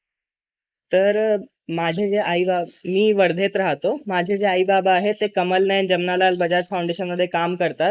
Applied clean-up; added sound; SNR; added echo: neural mask model Resemble Enhance denoiser.